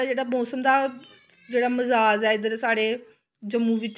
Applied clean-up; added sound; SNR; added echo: none; none; none; none.